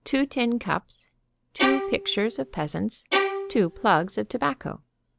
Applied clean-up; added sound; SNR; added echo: none; Bowed string instrument; 3 dB; none.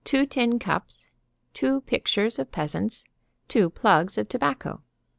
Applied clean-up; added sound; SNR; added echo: none; none; none; none.